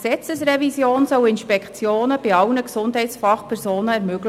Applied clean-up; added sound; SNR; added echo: none; none; none; none.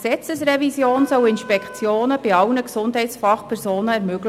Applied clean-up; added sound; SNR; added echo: none; Wind instrument, woodwind instrument; 19 dB; none.